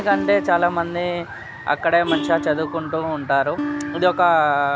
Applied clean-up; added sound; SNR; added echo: none; Acoustic guitar; 9 dB; none.